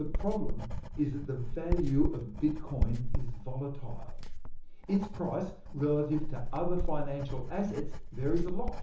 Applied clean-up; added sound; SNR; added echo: none; Writing; -2 dB; reverberation time 1.2 s.